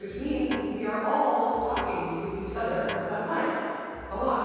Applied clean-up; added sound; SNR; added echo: none; Guitar; 13 dB; reverberation time 2.2 s.